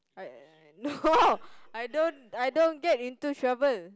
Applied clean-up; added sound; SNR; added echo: none; none; none; none.